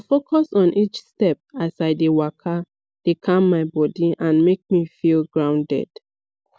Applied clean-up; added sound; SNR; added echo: none; none; none; none.